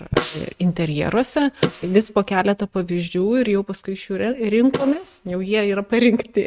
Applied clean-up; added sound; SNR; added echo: neural mask model RNNoise.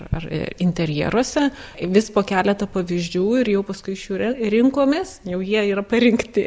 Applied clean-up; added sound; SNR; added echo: none; none; none; none.